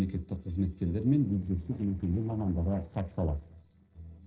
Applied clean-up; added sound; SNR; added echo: neural separator model SepFormer DNS4.